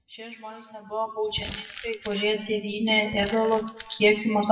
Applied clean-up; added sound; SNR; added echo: classical method WPE with log-MMSE.